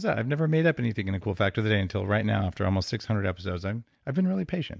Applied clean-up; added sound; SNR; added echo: none; none; none; none.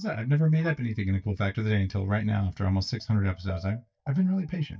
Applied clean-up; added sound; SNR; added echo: neural mask model DeepFilterNet 3.